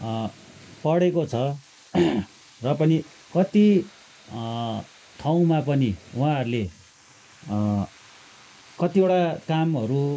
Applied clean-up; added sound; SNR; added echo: neural mask model Resemble Enhance denoiser.